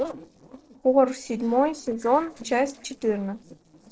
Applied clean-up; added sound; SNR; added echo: neural separator model SepFormer DNS4.